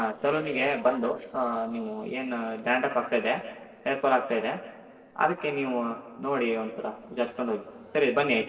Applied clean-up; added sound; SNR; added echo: neural separator model SepFormer DNS4.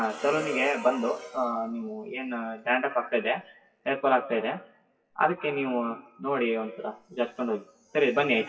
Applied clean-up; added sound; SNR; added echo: classical method WPE with log-MMSE.